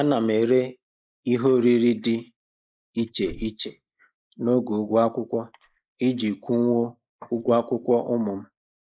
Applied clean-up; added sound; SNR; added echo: neural mask model Resemble Enhance denoiser.